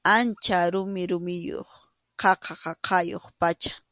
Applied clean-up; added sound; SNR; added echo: none; none; none; none.